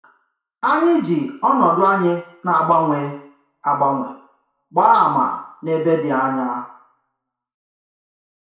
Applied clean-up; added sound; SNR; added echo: none; none; none; reverberation time 0.6 s.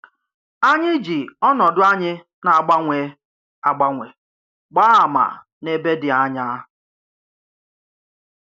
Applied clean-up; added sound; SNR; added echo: none; none; none; none.